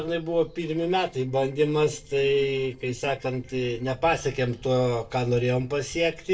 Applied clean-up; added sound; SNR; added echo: neural separator model SepFormer DNS4.